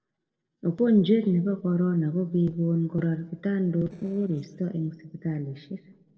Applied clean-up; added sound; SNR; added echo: neural separator model SepFormer DNS4.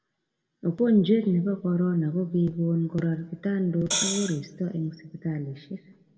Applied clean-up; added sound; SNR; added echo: none; Hi-hat; 3 dB; reverberation time 1.0 s.